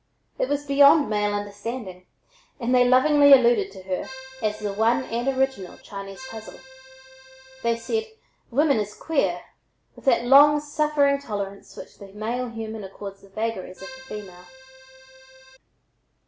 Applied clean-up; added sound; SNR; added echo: none; Accordion; 19 dB; none.